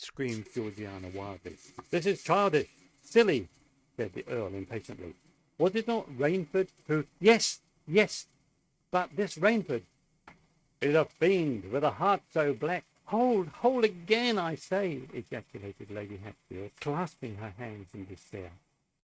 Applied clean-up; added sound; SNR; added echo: neural mask model RNNoise.